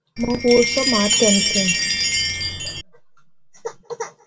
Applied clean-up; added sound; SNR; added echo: none; Chime; -1 dB; reverberation time 1.2 s.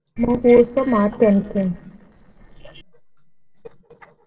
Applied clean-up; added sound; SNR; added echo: neural separator model SepFormer DNS4.